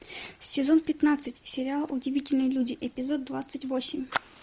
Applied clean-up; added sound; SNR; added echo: none; Fire; 16 dB; none.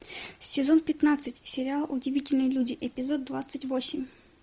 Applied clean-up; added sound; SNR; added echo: none; none; none; none.